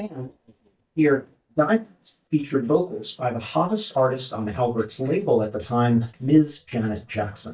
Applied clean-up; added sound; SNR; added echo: neural mask model DeepFilterNet 3.